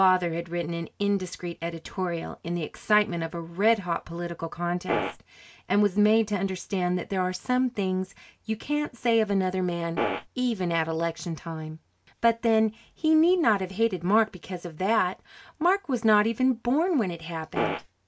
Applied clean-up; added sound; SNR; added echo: none; Fart; 1 dB; none.